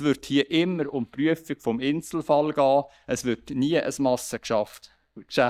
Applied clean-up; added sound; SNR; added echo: neural mask model DeepFilterNet 3.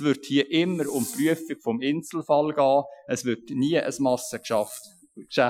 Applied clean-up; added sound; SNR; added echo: classical method Wiener filter.